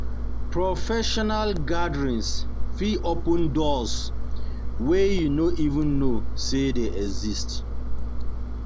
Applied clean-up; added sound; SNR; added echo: none; Engine; -2 dB; none.